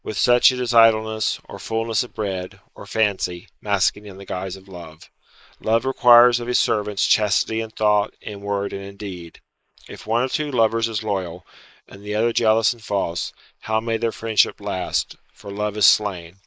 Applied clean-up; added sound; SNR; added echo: neural mask model Resemble Enhance denoiser.